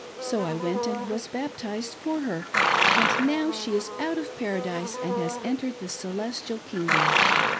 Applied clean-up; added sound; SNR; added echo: none; Livestock, farm animals, working animals; -2 dB; none.